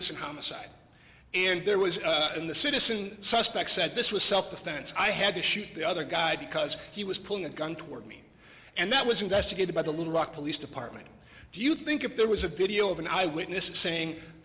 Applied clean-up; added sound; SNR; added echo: none; none; none; none.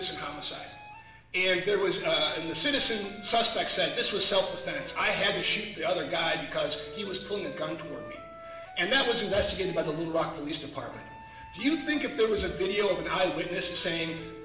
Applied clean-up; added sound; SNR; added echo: none; Wind instrument, woodwind instrument; 15 dB; reverberation time 0.8 s.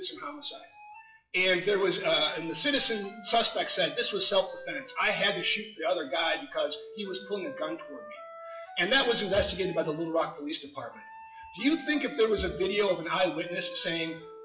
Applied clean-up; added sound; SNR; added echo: classical method WPE with log-MMSE.